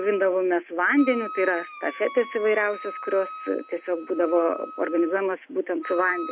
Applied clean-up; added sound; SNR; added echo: none; Wind instrument, woodwind instrument; 14 dB; none.